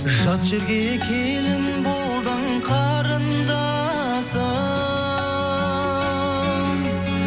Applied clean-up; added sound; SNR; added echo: none; none; none; none.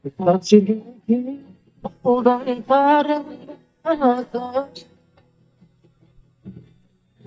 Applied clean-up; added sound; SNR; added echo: neural mask model DeepFilterNet 3.